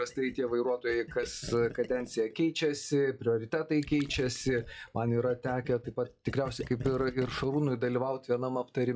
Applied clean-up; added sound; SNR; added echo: classical method log-MMSE.